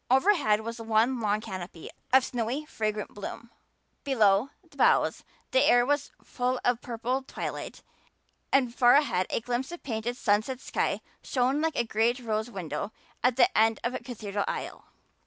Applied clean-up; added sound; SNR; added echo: none; none; none; none.